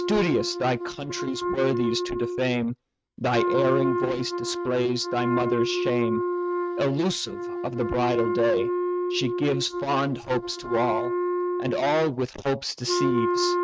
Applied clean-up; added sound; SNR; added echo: neural mask model RNNoise.